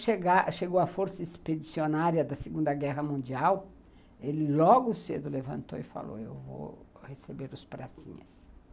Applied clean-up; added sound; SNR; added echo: none; none; none; none.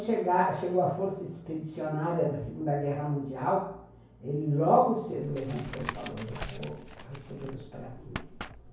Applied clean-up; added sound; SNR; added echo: none; Tap; 12 dB; reverberation time 0.6 s.